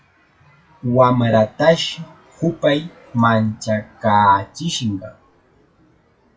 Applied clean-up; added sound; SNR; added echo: classical method WPE with log-MMSE.